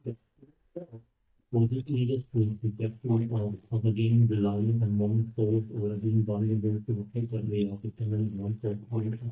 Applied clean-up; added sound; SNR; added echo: neural mask model DeepFilterNet 3.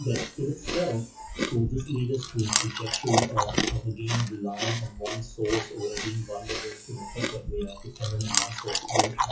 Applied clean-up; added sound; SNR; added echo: classical method WPE with log-MMSE.